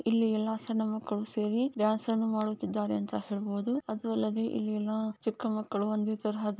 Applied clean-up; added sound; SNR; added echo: none; none; none; none.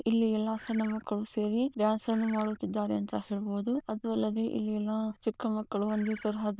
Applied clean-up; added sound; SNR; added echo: neural diffusion model UNIVERSE++.